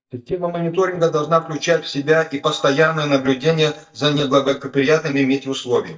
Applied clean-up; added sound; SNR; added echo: neural mask model DeepFilterNet 3.